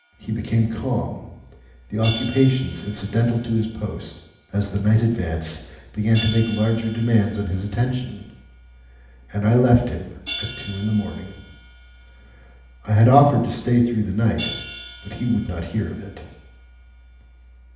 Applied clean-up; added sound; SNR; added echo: none; Hi-hat; 17 dB; reverberation time 0.8 s.